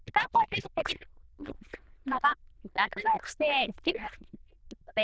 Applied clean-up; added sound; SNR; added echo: neural diffusion model UNIVERSE++.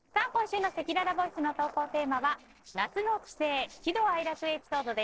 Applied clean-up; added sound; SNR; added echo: neural separator model SepFormer DNS4.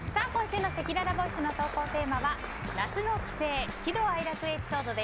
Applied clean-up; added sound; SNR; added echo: none; Explosion + Applause; 7 dB; none.